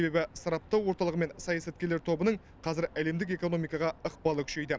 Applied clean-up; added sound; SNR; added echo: none; none; none; none.